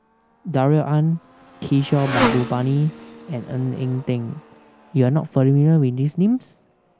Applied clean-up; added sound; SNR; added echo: none; Motorcycle; 11 dB; none.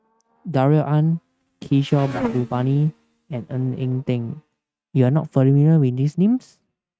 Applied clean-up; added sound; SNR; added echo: neural mask model RNNoise.